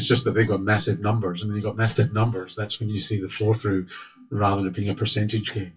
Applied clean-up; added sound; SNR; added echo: classical method WPE with log-MMSE.